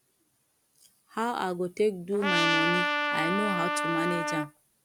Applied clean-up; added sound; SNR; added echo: none; Trumpet; -3 dB; none.